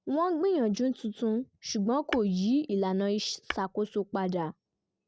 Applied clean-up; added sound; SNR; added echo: neural separator model SepFormer DNS4.